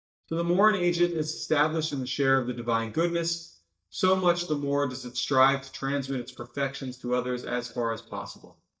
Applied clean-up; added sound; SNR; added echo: neural mask model DeepFilterNet 3.